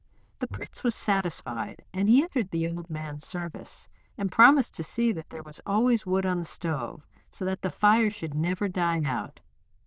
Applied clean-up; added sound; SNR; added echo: neural diffusion model UNIVERSE++.